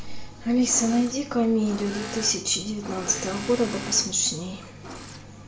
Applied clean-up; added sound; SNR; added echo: none; Engine / Mechanisms; 13 dB; reverberation time 0.4 s.